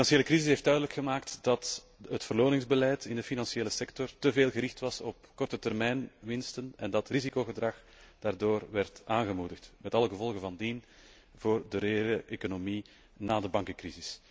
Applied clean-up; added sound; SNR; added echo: none; none; none; none.